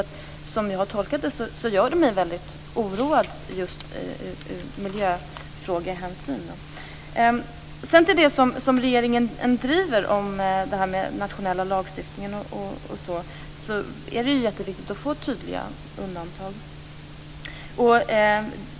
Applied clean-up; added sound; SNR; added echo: none; none; none; none.